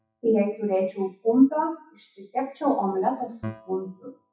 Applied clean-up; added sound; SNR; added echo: classical method WPE with log-MMSE.